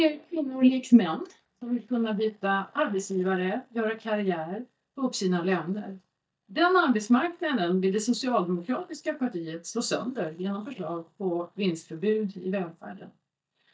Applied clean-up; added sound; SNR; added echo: neural mask model DeepFilterNet 3.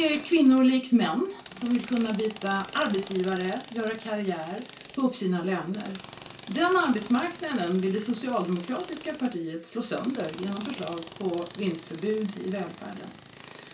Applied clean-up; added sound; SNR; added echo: none; Tools; 14 dB; reverberation time 0.2 s.